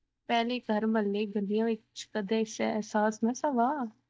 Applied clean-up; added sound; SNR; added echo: neural mask model DeepFilterNet 3.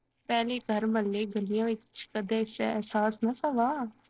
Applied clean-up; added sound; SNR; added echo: neural separator model SepFormer DNS4.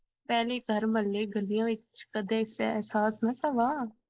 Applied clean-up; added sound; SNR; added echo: neural mask model Resemble Enhance denoiser.